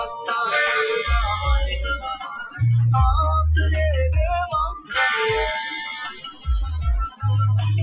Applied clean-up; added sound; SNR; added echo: classical method Wiener filter.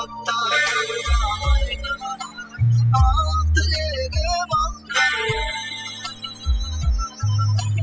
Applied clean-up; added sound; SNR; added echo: classical method spectral subtraction.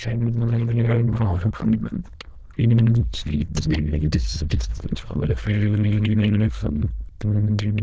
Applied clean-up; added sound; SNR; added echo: neural diffusion model UNIVERSE++.